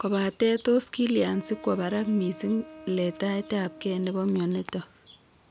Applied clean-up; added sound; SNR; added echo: none; Wind instrument, woodwind instrument; 19 dB; none.